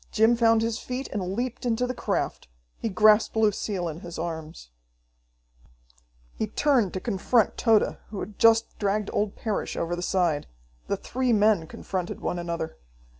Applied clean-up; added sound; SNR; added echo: none; none; none; none.